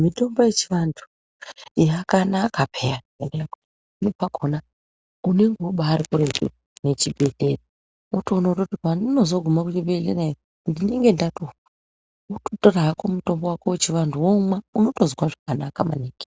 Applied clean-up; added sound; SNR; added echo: none; none; none; none.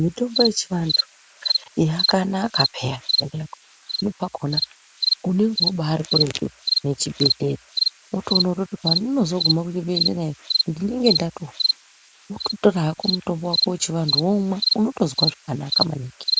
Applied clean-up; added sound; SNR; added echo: none; Cricket; 2 dB; none.